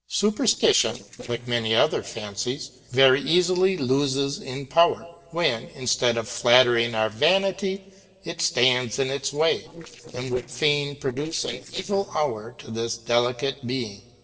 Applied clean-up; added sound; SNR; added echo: neural separator model SepFormer DNS4.